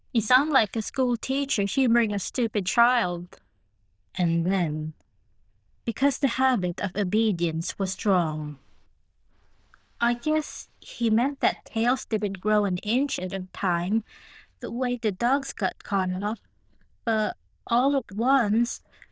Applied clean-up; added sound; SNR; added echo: neural diffusion model UNIVERSE++.